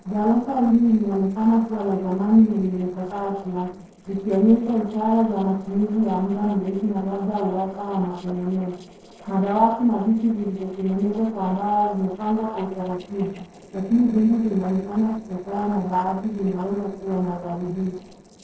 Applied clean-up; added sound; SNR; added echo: neural separator model SepFormer DNS4.